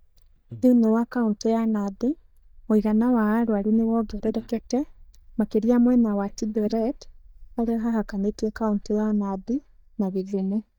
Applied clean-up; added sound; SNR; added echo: neural mask model DeepFilterNet 3.